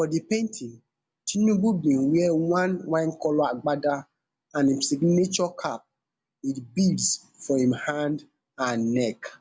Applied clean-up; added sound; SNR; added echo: none; none; none; none.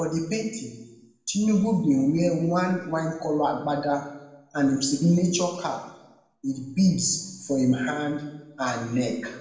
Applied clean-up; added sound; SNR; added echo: none; none; none; reverberation time 0.9 s.